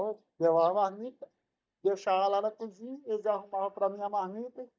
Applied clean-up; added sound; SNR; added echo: neural mask model DeepFilterNet 3.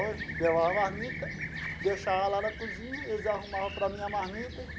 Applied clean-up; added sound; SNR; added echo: none; Fixed-wing aircraft, airplane; 7 dB; none.